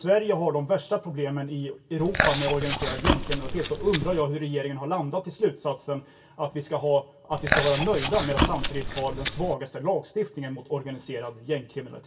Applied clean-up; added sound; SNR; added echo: none; Chewing, mastication; 0 dB; reverberation time 0.1 s.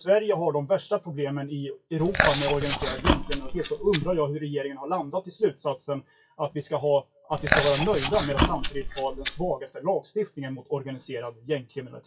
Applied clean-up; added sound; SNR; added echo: classical method WPE with log-MMSE.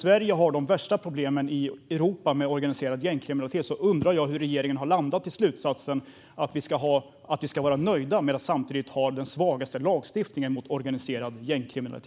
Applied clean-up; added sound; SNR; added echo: none; none; none; none.